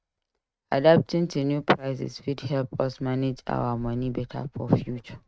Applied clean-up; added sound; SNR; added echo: neural mask model RNNoise.